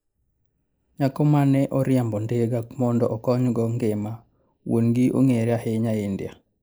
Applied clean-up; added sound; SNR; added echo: neural mask model Resemble Enhance denoiser.